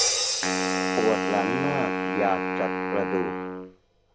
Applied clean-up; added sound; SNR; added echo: none; Crash cymbal + Wind instrument, woodwind instrument; -3 dB; none.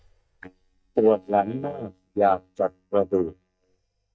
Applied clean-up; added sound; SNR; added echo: neural mask model DeepFilterNet 3.